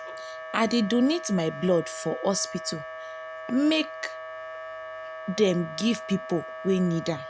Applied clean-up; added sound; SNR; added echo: none; Wind instrument, woodwind instrument; 11 dB; none.